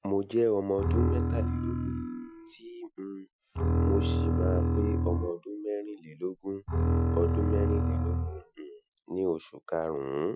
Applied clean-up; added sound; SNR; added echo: classical method Wiener filter.